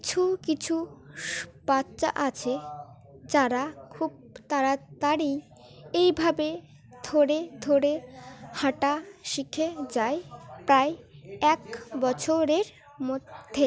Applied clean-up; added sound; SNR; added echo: none; none; none; none.